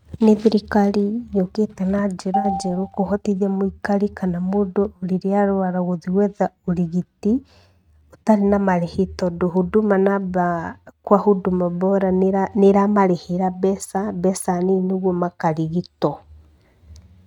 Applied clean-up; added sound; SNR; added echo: neural mask model RNNoise.